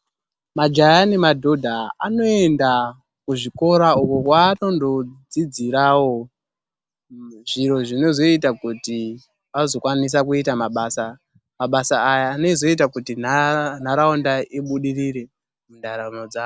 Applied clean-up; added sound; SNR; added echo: none; none; none; none.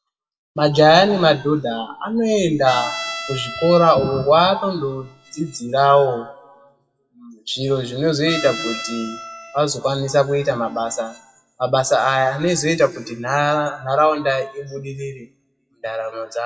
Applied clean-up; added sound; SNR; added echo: classical method WPE with log-MMSE.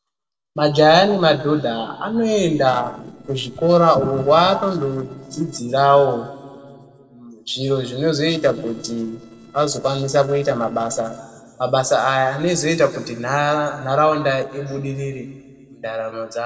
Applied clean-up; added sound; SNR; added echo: neural separator model SepFormer DNS4.